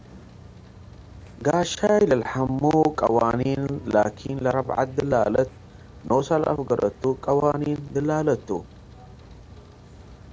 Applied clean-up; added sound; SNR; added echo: none; Rain; 20 dB; none.